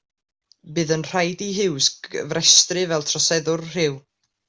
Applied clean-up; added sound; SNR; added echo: none; none; none; none.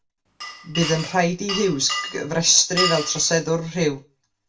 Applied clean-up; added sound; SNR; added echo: none; Glass; 7 dB; reverberation time 0.2 s.